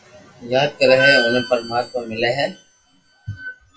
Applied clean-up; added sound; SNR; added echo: classical method WPE with log-MMSE.